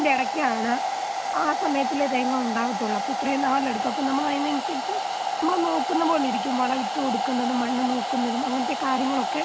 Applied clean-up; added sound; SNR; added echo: none; Domestic sounds, home sounds; 1 dB; none.